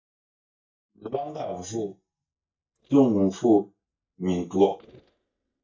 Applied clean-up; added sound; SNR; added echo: neural mask model DeepFilterNet 3.